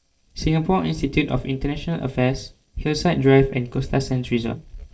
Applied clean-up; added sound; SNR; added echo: neural separator model SepFormer DNS4.